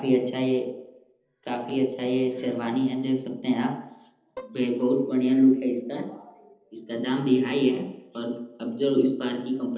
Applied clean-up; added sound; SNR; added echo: neural separator model SepFormer DNS4.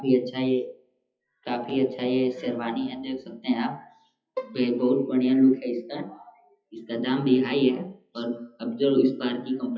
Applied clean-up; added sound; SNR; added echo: classical method WPE with log-MMSE.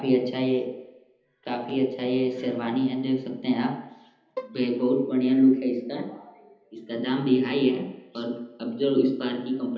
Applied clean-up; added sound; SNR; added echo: none; Bowed string instrument; 16 dB; reverberation time 0.9 s.